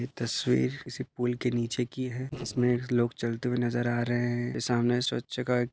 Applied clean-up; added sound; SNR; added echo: neural separator model SepFormer DNS4.